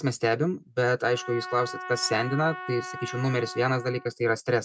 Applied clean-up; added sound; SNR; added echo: none; Trumpet; 13 dB; none.